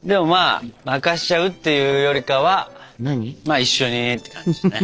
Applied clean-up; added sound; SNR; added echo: neural separator model SepFormer DNS4.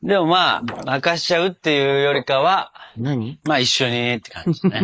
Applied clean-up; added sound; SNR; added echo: neural mask model Resemble Enhance denoiser.